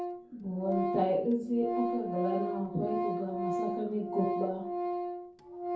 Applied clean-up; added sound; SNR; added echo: none; Organ; 1 dB; reverberation time 0.6 s.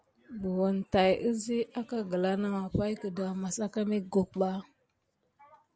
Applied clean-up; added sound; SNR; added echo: none; none; none; none.